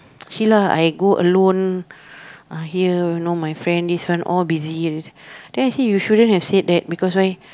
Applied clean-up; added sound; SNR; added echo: none; none; none; none.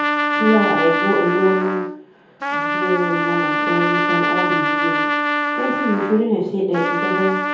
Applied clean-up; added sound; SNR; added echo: none; Trumpet; 0 dB; reverberation time 0.7 s.